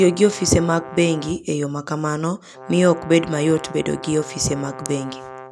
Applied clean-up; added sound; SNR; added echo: none; Brass instrument; 16 dB; none.